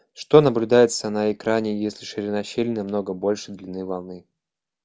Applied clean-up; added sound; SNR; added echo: none; none; none; none.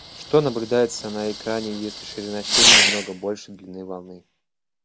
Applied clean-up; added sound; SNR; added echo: none; Fireworks; -3 dB; none.